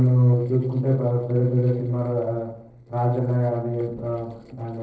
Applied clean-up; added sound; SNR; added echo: neural separator model SepFormer DNS4.